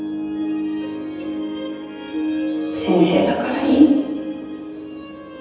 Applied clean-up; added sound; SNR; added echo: none; none; none; reverberation time 1.1 s.